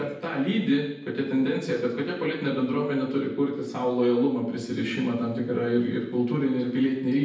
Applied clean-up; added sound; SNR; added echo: none; none; none; reverberation time 0.8 s.